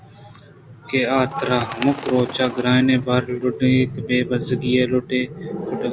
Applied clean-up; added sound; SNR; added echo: none; Bird; 16 dB; none.